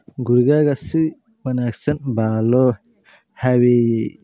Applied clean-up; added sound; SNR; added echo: none; none; none; none.